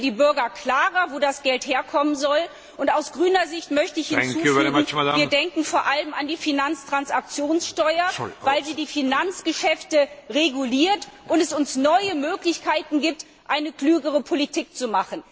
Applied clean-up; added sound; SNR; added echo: none; none; none; none.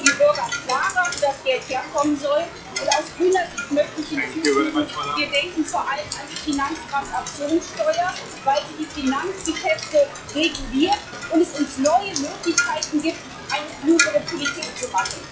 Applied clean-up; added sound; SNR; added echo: classical method log-MMSE.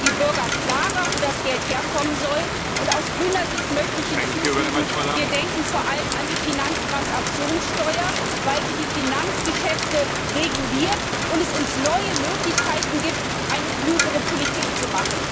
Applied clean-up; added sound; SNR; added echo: none; Rain; -2 dB; none.